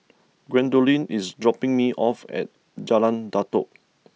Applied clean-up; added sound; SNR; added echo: none; none; none; none.